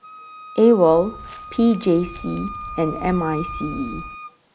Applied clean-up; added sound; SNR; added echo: none; Wind instrument, woodwind instrument + Walk, footsteps; 13 dB; none.